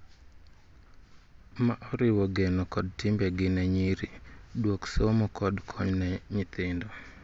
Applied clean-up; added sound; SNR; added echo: none; none; none; none.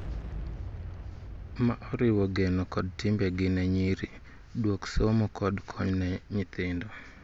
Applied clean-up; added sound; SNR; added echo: none; Boom; 14 dB; none.